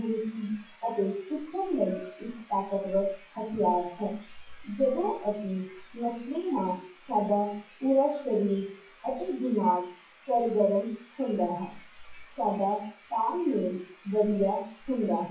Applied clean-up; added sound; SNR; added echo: classical method WPE with log-MMSE.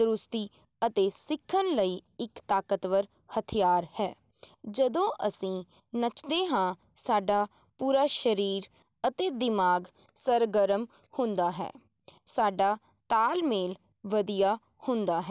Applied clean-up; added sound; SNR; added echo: none; none; none; none.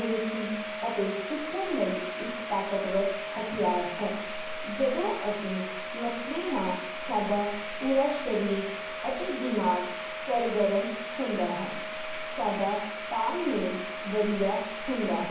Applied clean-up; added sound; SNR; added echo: none; Domestic sounds, home sounds; 5 dB; reverberation time 1.2 s.